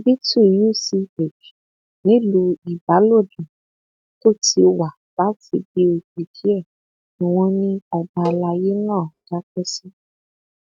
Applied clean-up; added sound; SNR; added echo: neural mask model RNNoise.